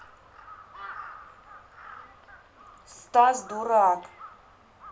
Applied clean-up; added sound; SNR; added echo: none; Crow; 18 dB; reverberation time 0.2 s.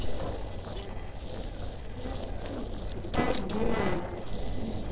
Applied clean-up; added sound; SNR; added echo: neural separator model SepFormer DNS4.